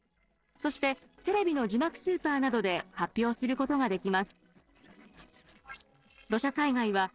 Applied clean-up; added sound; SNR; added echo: neural separator model SepFormer DNS4.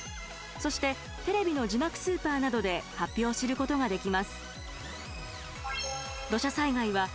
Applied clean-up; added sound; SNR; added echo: none; none; none; none.